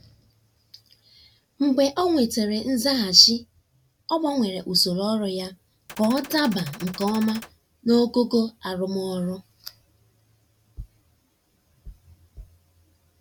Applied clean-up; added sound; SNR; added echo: none; Gunshot, gunfire; 15 dB; none.